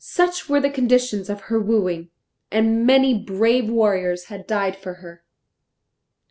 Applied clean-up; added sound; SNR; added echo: none; none; none; none.